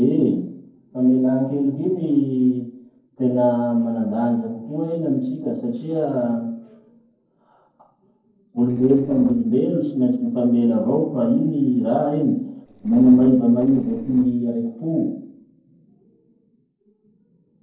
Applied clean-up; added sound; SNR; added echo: neural separator model SepFormer DNS4.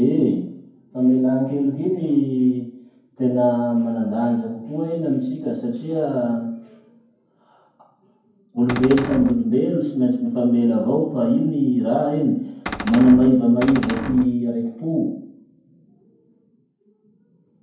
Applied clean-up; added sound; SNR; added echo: none; Cupboard open or close; 8 dB; reverberation time 0.9 s.